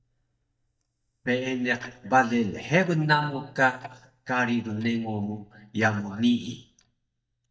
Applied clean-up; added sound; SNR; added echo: neural mask model DeepFilterNet 3.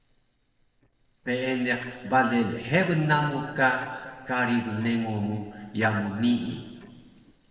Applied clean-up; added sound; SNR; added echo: neural separator model SepFormer DNS4.